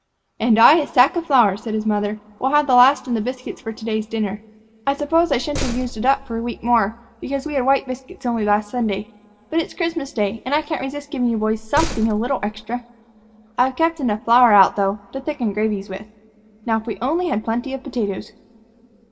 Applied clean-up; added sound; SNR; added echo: none; Slam; 8 dB; reverberation time 1.4 s.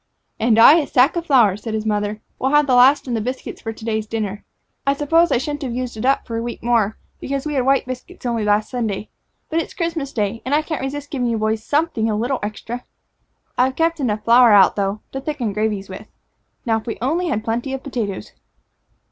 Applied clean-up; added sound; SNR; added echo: none; none; none; none.